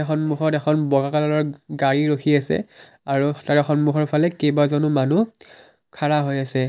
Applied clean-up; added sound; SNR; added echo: none; none; none; none.